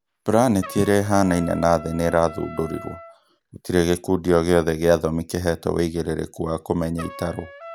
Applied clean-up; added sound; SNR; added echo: none; Trumpet; 20 dB; none.